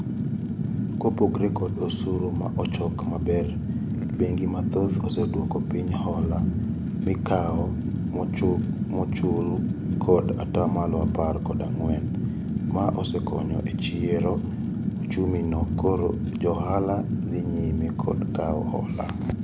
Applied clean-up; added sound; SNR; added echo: none; Fire; -1 dB; none.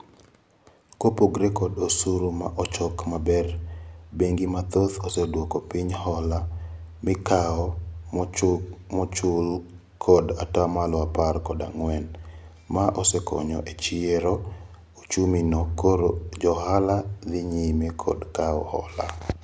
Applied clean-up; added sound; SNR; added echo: none; none; none; none.